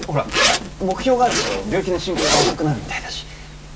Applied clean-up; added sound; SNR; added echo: none; Zipper (clothing); 1 dB; none.